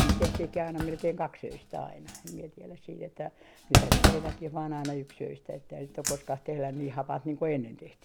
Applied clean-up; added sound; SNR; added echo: none; Thump, thud; -3 dB; none.